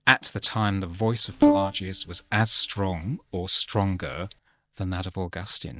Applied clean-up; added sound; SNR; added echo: neural mask model DeepFilterNet 3.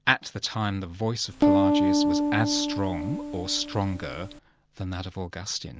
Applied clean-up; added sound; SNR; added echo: none; Piano; -5 dB; none.